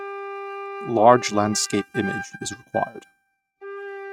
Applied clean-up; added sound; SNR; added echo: neural mask model RNNoise.